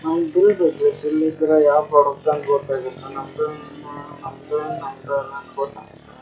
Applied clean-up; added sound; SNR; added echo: classical method WPE with log-MMSE.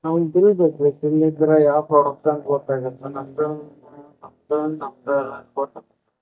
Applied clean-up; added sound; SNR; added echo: neural mask model DeepFilterNet 3.